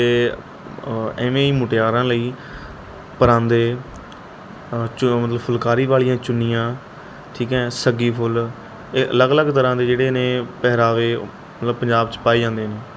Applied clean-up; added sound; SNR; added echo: none; none; none; none.